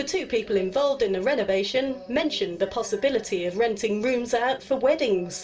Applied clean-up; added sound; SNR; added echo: none; none; none; reverberation time 0.2 s.